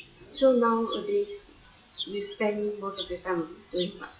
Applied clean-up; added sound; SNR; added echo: classical method WPE with log-MMSE.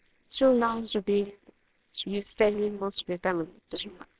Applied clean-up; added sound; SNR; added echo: neural separator model SepFormer WHAMR!.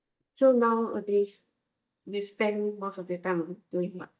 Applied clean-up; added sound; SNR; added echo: neural mask model DeepFilterNet 3.